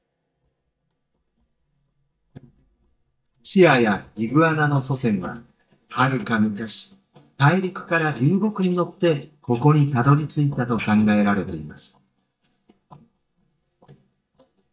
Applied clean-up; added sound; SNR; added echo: neural mask model DeepFilterNet 3.